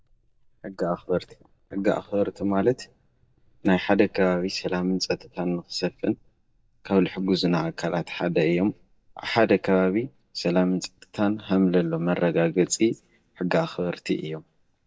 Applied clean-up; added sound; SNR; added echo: neural mask model DeepFilterNet 3.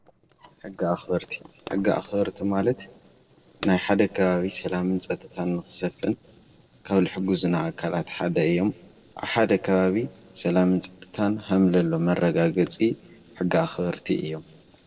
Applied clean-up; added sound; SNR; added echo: neural separator model SepFormer DNS4.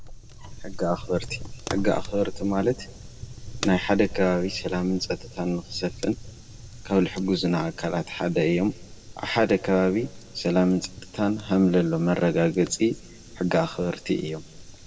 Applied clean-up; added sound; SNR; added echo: none; Fire; 13 dB; reverberation time 1.8 s.